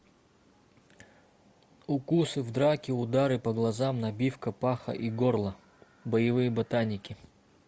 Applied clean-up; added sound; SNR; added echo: none; none; none; none.